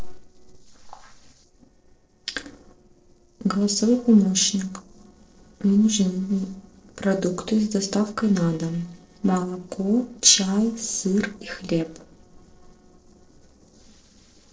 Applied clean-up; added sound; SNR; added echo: neural separator model SepFormer DNS4.